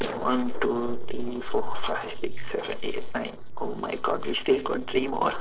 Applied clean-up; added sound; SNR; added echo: neural separator model SepFormer DNS4.